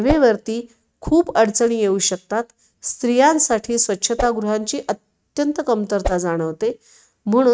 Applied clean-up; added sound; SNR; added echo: neural mask model RNNoise.